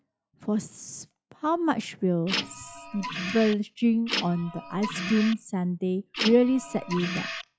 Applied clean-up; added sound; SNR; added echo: classical method log-MMSE.